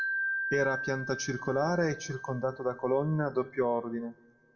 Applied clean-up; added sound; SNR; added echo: none; Wind chime; 7 dB; reverberation time 0.8 s.